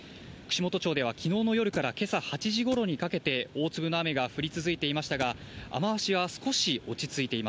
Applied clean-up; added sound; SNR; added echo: none; Thump, thud; 18 dB; none.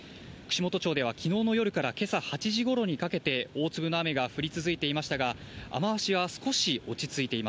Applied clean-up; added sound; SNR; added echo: none; none; none; none.